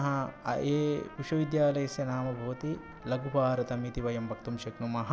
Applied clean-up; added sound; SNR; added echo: none; Trumpet; 19 dB; none.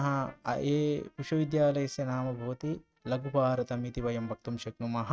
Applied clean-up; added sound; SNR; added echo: neural mask model RNNoise.